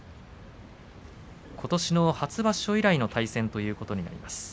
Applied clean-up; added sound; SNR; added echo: none; none; none; none.